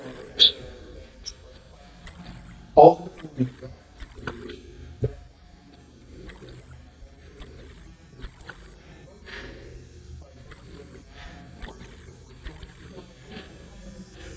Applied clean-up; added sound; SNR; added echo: neural mask model DeepFilterNet 3.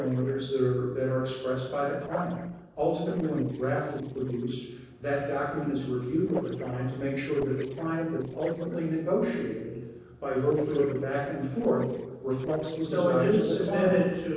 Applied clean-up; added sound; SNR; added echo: neural separator model SepFormer DNS4.